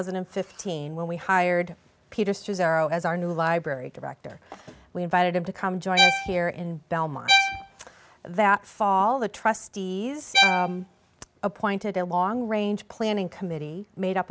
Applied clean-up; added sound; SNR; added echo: none; Bowed string instrument; -1 dB; none.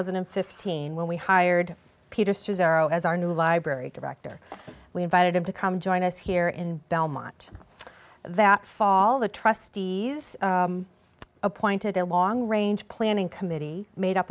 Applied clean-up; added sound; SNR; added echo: none; none; none; none.